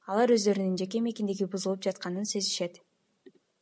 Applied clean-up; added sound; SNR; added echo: none; none; none; none.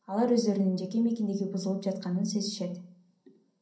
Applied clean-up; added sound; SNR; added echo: none; none; none; reverberation time 0.6 s.